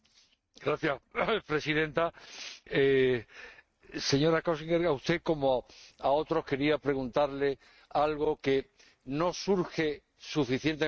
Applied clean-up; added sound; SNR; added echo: neural mask model RNNoise.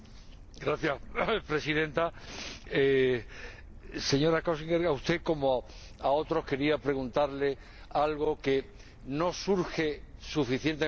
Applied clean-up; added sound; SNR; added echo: none; Stream / Bird; 17 dB; none.